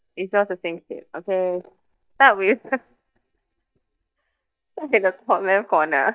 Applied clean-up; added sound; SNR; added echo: neural mask model DeepFilterNet 3.